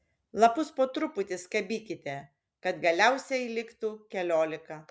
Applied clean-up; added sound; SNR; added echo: none; none; none; none.